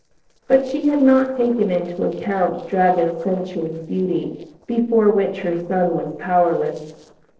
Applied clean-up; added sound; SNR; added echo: neural separator model SepFormer DNS4.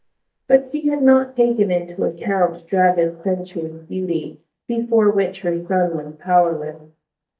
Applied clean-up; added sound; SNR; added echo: neural mask model DeepFilterNet 3.